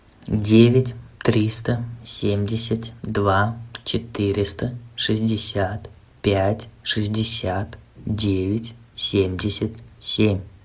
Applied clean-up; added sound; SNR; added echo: none; none; none; none.